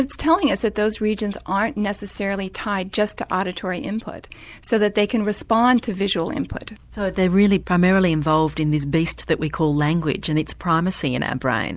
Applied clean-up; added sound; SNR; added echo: none; none; none; none.